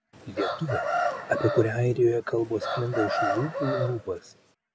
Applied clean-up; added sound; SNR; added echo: none; Chicken, rooster; 3 dB; none.